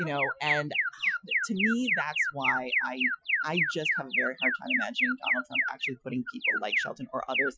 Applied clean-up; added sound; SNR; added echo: classical method Wiener filter.